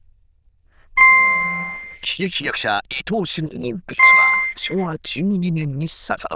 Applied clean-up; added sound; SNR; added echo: neural diffusion model UNIVERSE++.